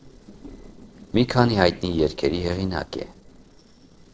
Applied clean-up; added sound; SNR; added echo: neural separator model SepFormer DNS4.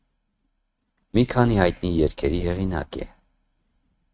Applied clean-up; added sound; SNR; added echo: neural mask model RNNoise.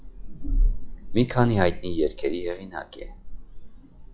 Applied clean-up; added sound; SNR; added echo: classical method log-MMSE.